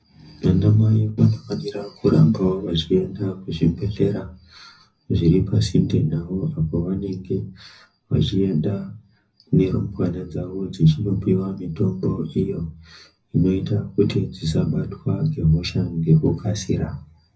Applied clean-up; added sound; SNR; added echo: none; none; none; reverberation time 0.4 s.